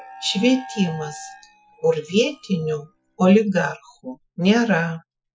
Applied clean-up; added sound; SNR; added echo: classical method Wiener filter.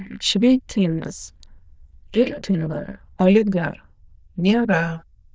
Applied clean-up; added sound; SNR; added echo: neural diffusion model UNIVERSE++.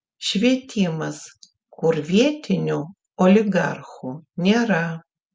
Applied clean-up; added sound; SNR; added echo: none; none; none; none.